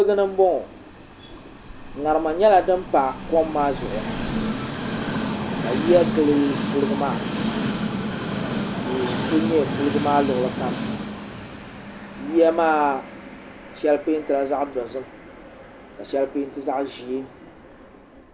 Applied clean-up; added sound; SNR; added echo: none; Train; 5 dB; none.